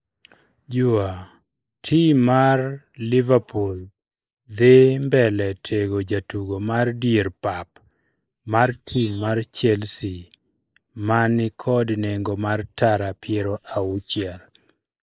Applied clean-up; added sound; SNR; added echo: neural mask model Resemble Enhance denoiser.